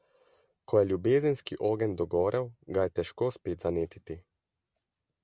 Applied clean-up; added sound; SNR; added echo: none; none; none; none.